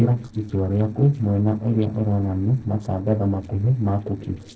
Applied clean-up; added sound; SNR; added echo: neural separator model SepFormer DNS4.